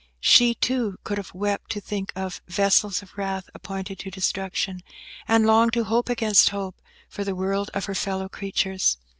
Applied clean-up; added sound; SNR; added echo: none; none; none; none.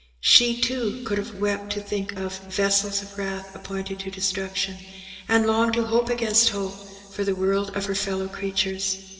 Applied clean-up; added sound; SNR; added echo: none; none; none; reverberation time 2.4 s.